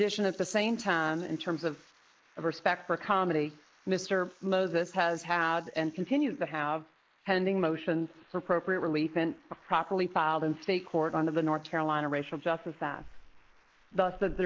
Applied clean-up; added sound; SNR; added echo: neural mask model Resemble Enhance denoiser.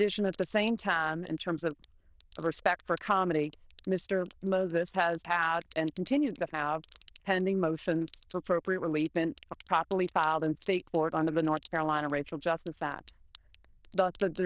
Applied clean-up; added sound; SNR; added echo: neural diffusion model UNIVERSE++.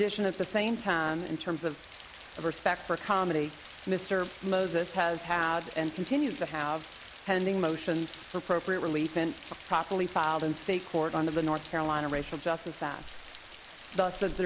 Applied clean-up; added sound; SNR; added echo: none; Rain; 13 dB; none.